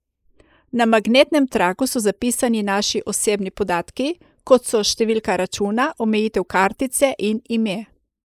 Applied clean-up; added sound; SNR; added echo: neural mask model Resemble Enhance denoiser.